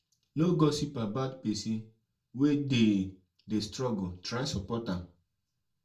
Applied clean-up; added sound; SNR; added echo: none; none; none; reverberation time 0.2 s.